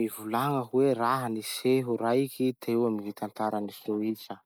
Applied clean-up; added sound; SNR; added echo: none; none; none; none.